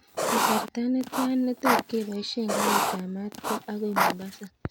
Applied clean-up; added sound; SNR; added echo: none; Writing; -2 dB; none.